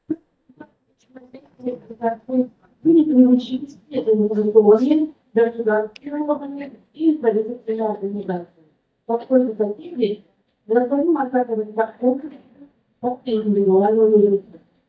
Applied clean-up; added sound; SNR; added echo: neural mask model DeepFilterNet 3.